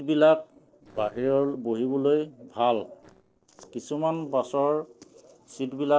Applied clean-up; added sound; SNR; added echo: neural separator model SepFormer DNS4.